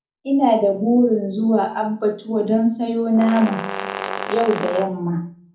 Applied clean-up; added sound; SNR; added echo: none; Brass instrument; 9 dB; reverberation time 0.3 s.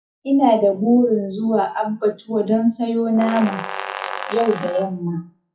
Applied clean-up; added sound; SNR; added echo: classical method WPE with log-MMSE.